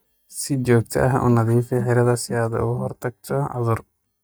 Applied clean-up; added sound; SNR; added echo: neural mask model DeepFilterNet 3.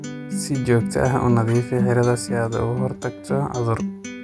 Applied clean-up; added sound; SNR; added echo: none; Acoustic guitar; 7 dB; none.